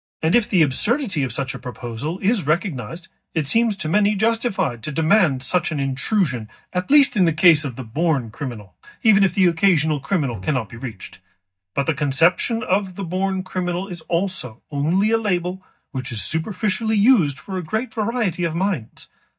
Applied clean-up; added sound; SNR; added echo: neural mask model DeepFilterNet 3.